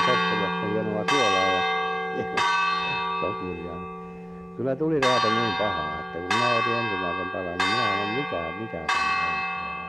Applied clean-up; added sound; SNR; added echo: none; Church bell; -4 dB; none.